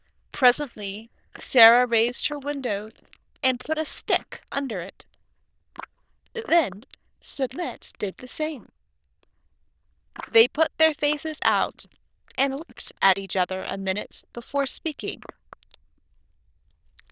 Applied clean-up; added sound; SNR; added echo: neural diffusion model UNIVERSE++.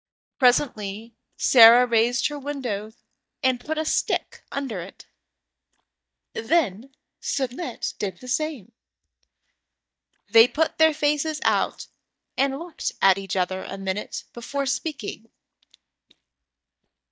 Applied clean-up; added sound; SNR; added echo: neural mask model DeepFilterNet 3.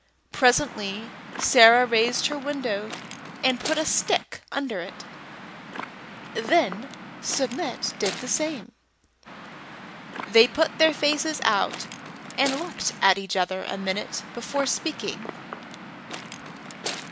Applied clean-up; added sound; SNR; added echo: none; Waves, surf / Wind; 12 dB; none.